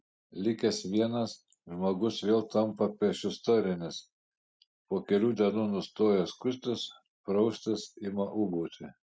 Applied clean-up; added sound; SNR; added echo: none; none; none; none.